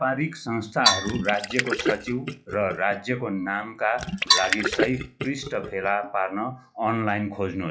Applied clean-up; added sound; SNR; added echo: classical method log-MMSE.